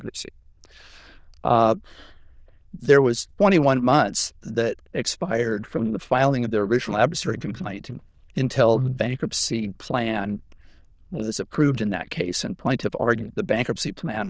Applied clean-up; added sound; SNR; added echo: neural diffusion model UNIVERSE++.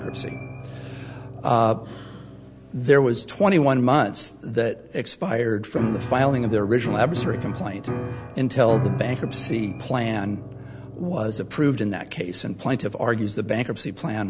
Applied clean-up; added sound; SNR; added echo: none; Piano; 10 dB; none.